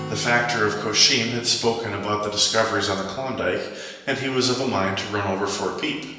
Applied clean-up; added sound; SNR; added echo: none; Acoustic guitar; 18 dB; reverberation time 1.0 s.